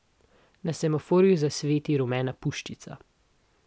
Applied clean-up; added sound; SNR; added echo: none; none; none; none.